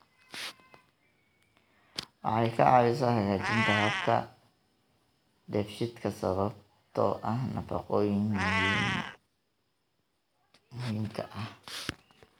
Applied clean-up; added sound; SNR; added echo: none; Meow; 8 dB; none.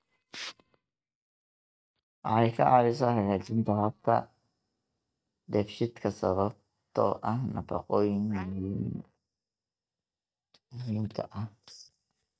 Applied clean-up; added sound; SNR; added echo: neural mask model DeepFilterNet 3.